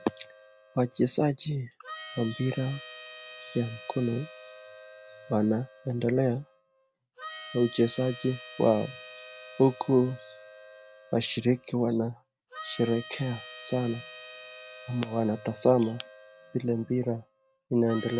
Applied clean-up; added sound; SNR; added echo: none; Harmonica; 17 dB; none.